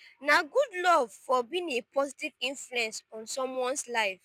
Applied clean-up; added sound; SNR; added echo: none; none; none; none.